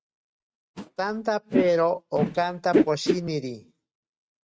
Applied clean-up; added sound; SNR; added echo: neural mask model RNNoise.